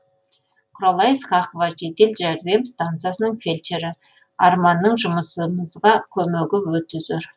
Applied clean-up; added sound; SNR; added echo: none; none; none; none.